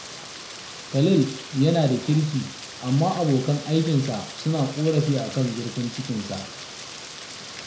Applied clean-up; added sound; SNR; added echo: none; Rain; 14 dB; reverberation time 0.4 s.